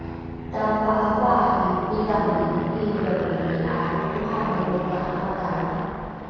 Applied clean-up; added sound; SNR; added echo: none; Aircraft; 6 dB; reverberation time 2.2 s.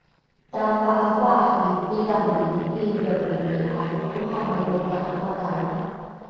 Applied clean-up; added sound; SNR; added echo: neural separator model SepFormer DNS4.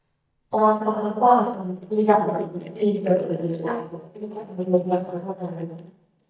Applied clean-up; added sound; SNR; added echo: neural mask model DeepFilterNet 3.